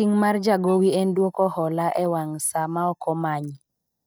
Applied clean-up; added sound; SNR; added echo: neural mask model DeepFilterNet 3.